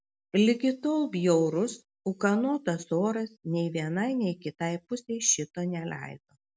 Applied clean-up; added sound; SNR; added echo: none; none; none; none.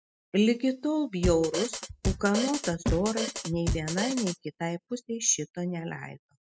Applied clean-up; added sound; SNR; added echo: classical method spectral subtraction.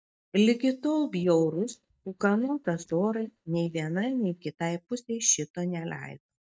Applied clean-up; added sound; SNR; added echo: neural mask model DeepFilterNet 3.